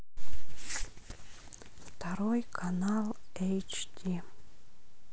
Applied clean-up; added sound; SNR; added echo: none; none; none; none.